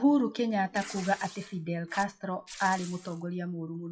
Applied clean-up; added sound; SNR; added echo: classical method WPE with log-MMSE.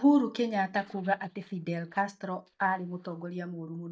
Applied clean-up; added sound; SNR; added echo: neural mask model DeepFilterNet 3.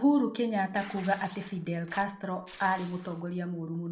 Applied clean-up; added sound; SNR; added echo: none; Tearing; 17 dB; reverberation time 0.4 s.